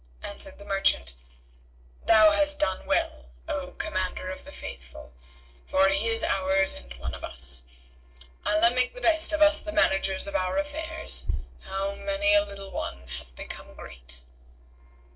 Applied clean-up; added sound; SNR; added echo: neural separator model SepFormer DNS4.